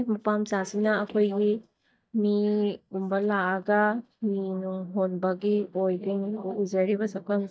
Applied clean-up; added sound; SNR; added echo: neural mask model DeepFilterNet 3.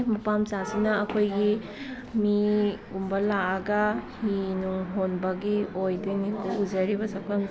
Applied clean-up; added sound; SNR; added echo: none; none; none; none.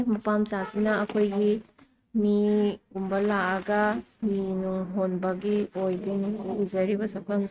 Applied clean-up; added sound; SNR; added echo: neural mask model RNNoise.